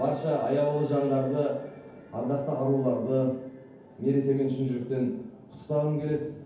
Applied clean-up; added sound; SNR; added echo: none; none; none; reverberation time 0.9 s.